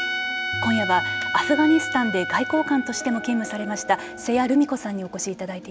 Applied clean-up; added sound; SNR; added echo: none; Trumpet; 7 dB; none.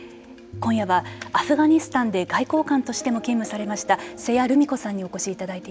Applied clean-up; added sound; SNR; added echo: none; none; none; none.